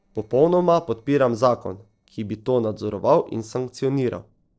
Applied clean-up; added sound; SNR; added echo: neural separator model SepFormer DNS4.